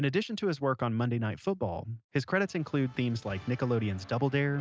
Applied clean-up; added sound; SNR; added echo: none; none; none; none.